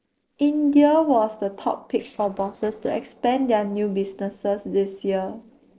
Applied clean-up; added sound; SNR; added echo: neural separator model SepFormer DNS4.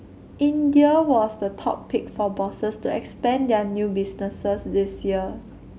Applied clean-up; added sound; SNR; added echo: none; none; none; none.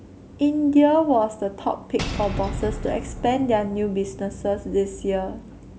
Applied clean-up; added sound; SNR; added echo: none; Shatter / Boom; 10 dB; none.